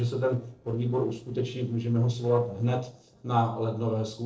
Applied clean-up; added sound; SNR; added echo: neural separator model SepFormer DNS4.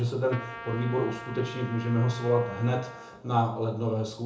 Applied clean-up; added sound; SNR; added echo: none; Trumpet; 15 dB; reverberation time 0.7 s.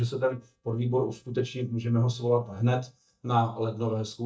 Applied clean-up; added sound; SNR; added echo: neural mask model DeepFilterNet 3.